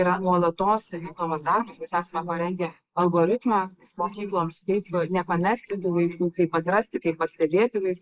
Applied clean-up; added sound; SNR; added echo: neural mask model Resemble Enhance denoiser.